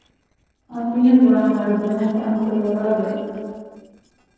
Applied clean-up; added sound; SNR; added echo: neural separator model SepFormer DNS4.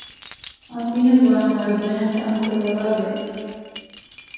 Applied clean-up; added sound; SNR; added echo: none; Keys jangling; 4 dB; reverberation time 2.0 s.